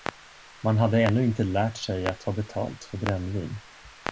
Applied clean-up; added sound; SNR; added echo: none; Clock; 13 dB; none.